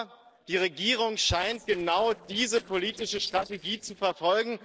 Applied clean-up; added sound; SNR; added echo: neural separator model SepFormer DNS4.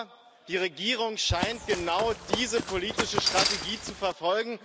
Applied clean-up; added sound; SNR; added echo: none; Run; 1 dB; none.